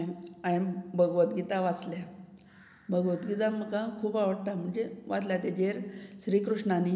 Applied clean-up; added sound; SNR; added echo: none; none; none; none.